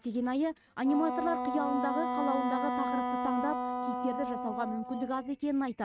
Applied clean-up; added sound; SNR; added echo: neural mask model RNNoise.